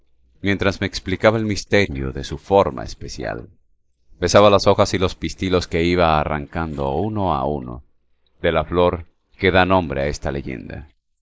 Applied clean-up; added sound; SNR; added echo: neural mask model Resemble Enhance denoiser.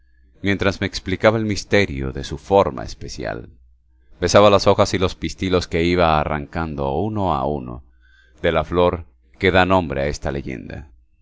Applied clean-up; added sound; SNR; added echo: none; none; none; none.